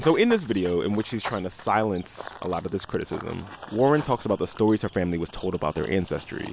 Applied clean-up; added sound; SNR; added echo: none; Run / Bird vocalization, bird call, bird song; 17 dB; none.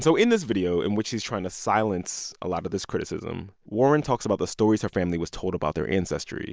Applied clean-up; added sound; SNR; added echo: none; none; none; none.